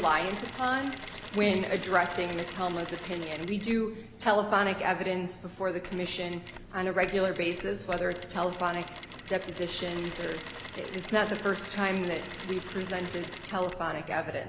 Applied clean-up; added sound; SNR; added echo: none; Mechanisms; 13 dB; none.